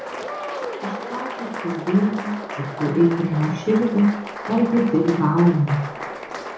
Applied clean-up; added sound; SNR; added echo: none; Applause; 10 dB; reverberation time 1.0 s.